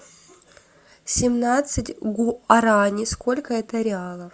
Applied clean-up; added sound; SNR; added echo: none; none; none; none.